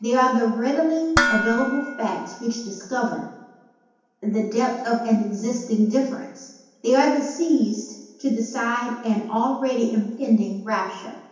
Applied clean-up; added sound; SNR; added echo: none; Dishes, pots, and pans; 3 dB; reverberation time 0.9 s.